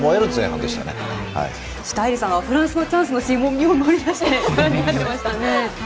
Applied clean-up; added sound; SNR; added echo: none; none; none; none.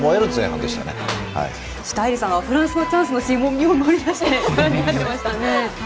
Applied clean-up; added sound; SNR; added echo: none; Clapping + Wind instrument, woodwind instrument; 17 dB; none.